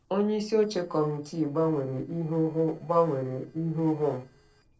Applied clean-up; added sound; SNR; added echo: neural separator model SepFormer DNS4.